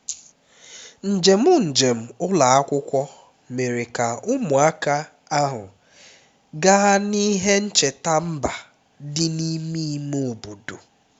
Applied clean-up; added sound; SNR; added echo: none; none; none; none.